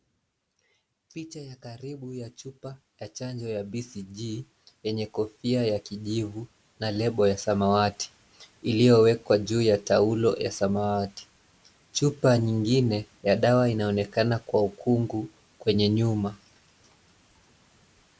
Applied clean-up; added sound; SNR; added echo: none; none; none; none.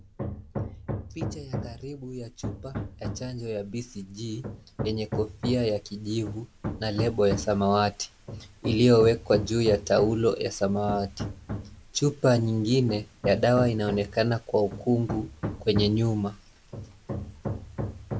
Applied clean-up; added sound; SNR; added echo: none; Hammer; 9 dB; none.